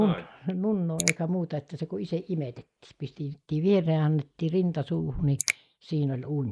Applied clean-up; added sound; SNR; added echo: neural mask model Resemble Enhance denoiser.